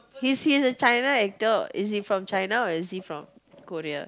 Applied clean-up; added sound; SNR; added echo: none; none; none; none.